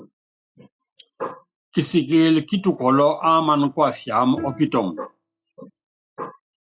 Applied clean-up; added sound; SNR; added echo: classical method log-MMSE.